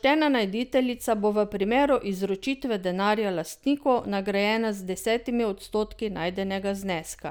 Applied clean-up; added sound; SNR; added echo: none; none; none; none.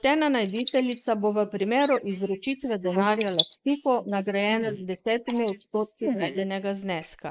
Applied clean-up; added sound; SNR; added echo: neural mask model Resemble Enhance denoiser.